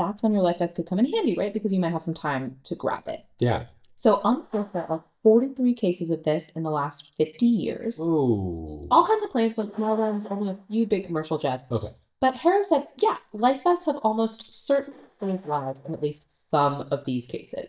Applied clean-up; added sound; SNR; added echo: neural mask model DeepFilterNet 3.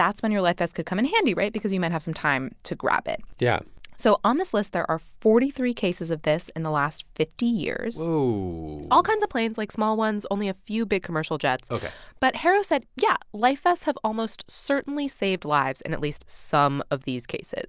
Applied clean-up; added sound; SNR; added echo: none; none; none; none.